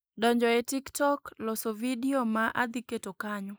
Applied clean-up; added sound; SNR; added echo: neural mask model Resemble Enhance denoiser.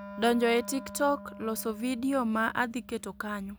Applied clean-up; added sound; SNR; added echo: none; Wind instrument, woodwind instrument; 16 dB; none.